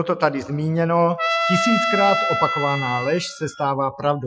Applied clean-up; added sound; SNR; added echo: classical method Wiener filter.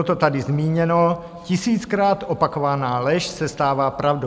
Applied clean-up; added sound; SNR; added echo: none; none; none; none.